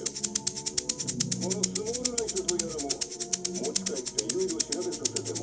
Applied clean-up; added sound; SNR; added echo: none; Rattle (instrument); -2 dB; reverberation time 0.3 s.